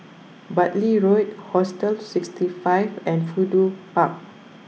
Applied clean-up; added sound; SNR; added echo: none; none; none; none.